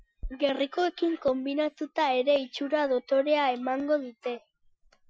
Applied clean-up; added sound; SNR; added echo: classical method Wiener filter.